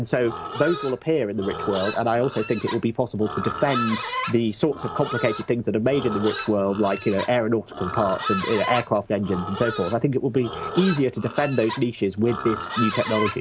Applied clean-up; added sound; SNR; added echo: none; Livestock, farm animals, working animals; 8 dB; none.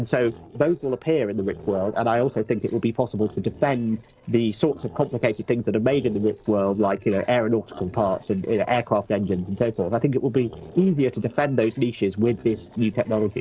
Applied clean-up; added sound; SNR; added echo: neural separator model SepFormer DNS4.